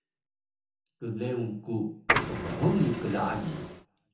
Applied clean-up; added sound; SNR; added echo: none; Printer; 0 dB; reverberation time 0.6 s.